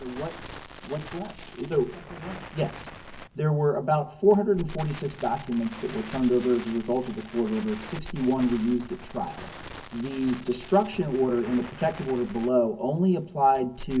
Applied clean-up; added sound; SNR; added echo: none; Crackle; 15 dB; reverberation time 0.3 s.